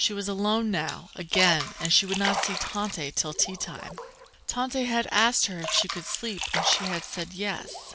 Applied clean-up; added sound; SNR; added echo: none; Splash, splatter; 7 dB; none.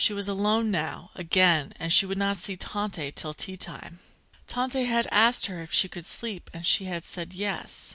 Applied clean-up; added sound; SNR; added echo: none; none; none; none.